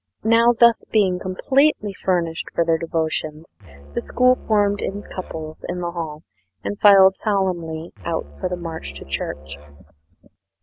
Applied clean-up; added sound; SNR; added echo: none; Musical instrument; 18 dB; none.